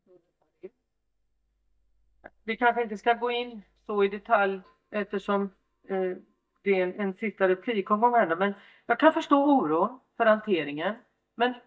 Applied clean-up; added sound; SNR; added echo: neural mask model DeepFilterNet 3.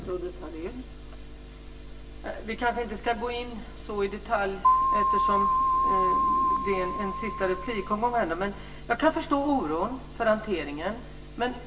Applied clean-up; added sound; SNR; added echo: none; Keyboard (musical); -5 dB; reverberation time 0.7 s.